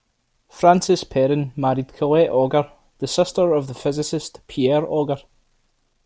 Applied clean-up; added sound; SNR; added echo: none; none; none; none.